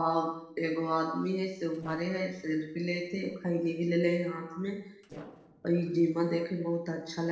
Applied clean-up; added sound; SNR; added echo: neural separator model SepFormer DNS4.